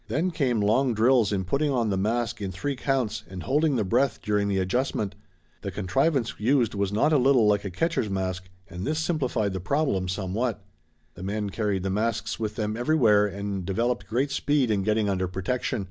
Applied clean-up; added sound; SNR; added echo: none; none; none; none.